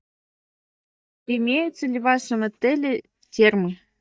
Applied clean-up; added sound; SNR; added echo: neural mask model DeepFilterNet 3.